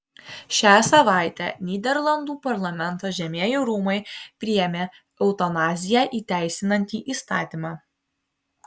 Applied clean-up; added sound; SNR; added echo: none; none; none; none.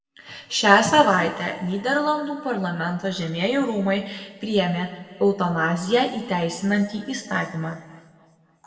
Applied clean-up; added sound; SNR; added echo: none; none; none; reverberation time 1.8 s.